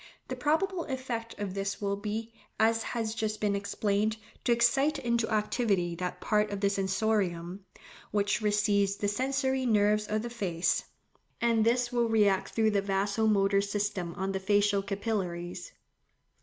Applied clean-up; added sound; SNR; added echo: none; none; none; none.